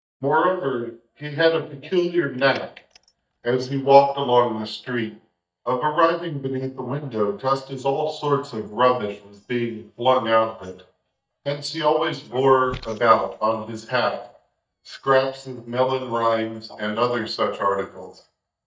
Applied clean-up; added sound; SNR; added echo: neural mask model DeepFilterNet 3.